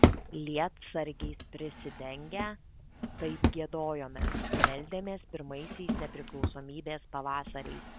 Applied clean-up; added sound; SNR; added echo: none; Drawer open or close; -5 dB; none.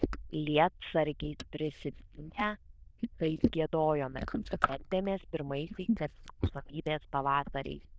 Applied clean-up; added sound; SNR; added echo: neural diffusion model UNIVERSE++.